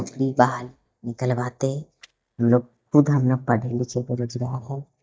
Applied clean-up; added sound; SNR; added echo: neural mask model DeepFilterNet 3.